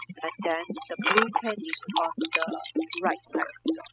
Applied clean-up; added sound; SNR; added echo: classical method spectral subtraction.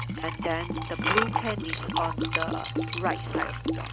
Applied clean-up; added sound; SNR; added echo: none; Liquid; -4 dB; none.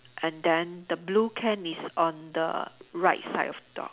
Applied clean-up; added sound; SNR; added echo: none; none; none; none.